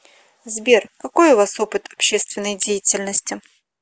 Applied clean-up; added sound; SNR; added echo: none; none; none; none.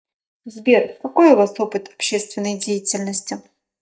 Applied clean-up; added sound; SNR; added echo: neural mask model DeepFilterNet 3.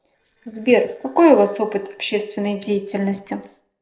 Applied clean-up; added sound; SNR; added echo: neural separator model SepFormer DNS4.